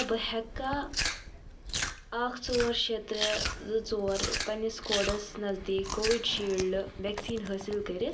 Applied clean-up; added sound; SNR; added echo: none; Chewing, mastication; 5 dB; reverberation time 0.2 s.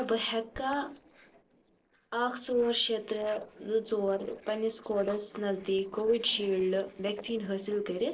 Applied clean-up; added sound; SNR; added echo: neural separator model SepFormer DNS4.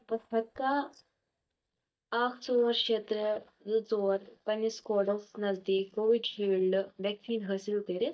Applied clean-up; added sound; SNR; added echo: neural mask model DeepFilterNet 3.